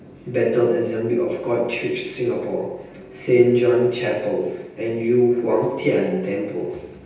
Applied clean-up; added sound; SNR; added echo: none; none; none; reverberation time 0.9 s.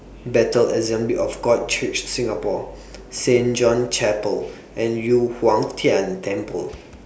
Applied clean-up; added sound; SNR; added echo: none; none; none; none.